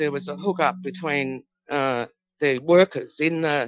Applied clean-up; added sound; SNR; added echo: classical method Wiener filter.